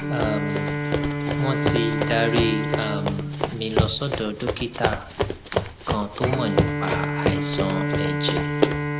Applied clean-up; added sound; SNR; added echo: none; Bowed string instrument + Run; -4 dB; none.